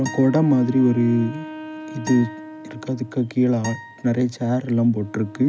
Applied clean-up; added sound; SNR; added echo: none; Wind instrument, woodwind instrument + Acoustic guitar; 15 dB; none.